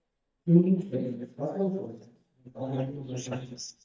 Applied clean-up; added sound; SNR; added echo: neural mask model DeepFilterNet 3.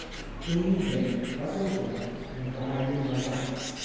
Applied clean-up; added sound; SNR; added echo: none; Bird; 9 dB; reverberation time 2.0 s.